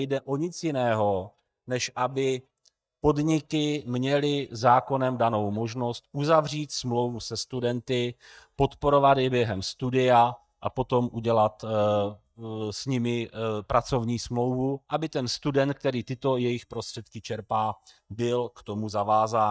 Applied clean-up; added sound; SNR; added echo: neural mask model DeepFilterNet 3.